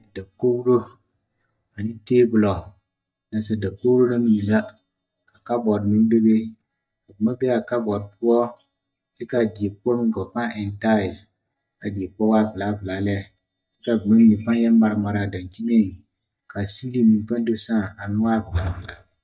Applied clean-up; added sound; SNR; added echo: neural mask model DeepFilterNet 3.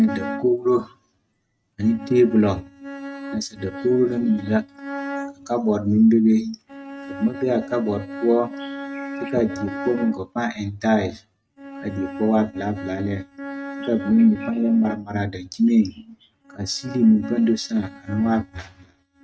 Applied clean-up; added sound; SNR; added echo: neural mask model RNNoise.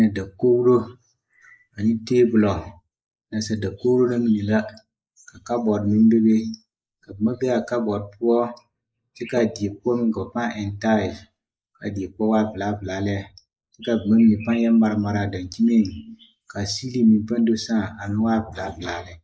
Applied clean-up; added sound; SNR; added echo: neural mask model Resemble Enhance denoiser.